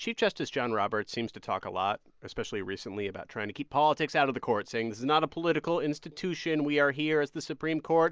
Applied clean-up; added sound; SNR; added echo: none; none; none; none.